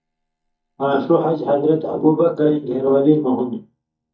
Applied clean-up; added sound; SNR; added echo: neural mask model DeepFilterNet 3.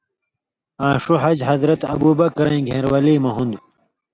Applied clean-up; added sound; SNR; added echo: none; none; none; none.